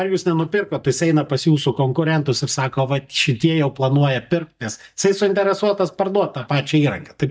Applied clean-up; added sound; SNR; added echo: neural mask model DeepFilterNet 3.